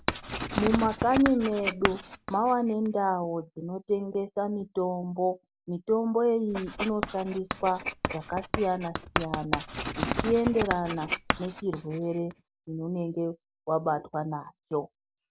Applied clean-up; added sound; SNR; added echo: none; Writing; 7 dB; none.